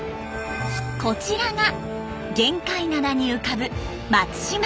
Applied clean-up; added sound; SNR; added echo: none; Electric guitar; 14 dB; none.